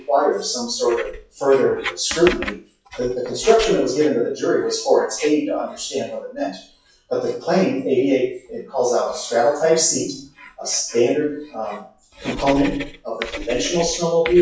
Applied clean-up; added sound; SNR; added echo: classical method WPE with log-MMSE.